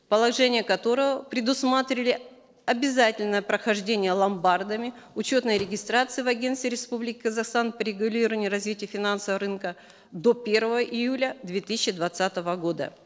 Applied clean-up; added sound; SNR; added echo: neural separator model SepFormer DNS4.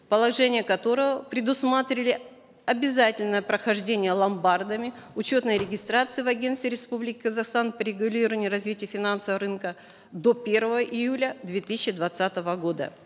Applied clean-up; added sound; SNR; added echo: none; Slam / Microwave oven; 20 dB; none.